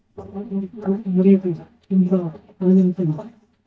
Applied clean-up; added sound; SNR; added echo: neural mask model DeepFilterNet 3.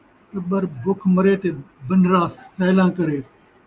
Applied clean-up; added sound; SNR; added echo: none; none; none; none.